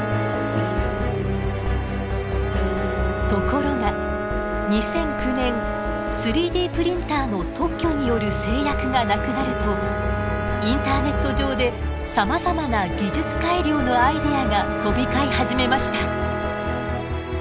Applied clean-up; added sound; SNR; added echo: none; Bowed string instrument; 6 dB; none.